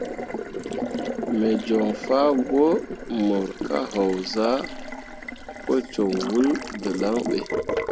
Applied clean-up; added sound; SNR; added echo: none; Water tap, faucet; 6 dB; none.